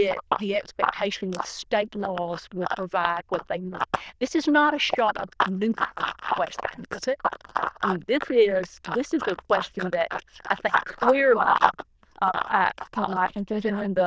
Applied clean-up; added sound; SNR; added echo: neural diffusion model UNIVERSE++.